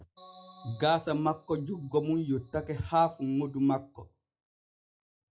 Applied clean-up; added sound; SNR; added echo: classical method log-MMSE.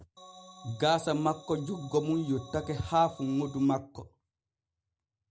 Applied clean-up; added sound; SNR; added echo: none; Organ; 19 dB; none.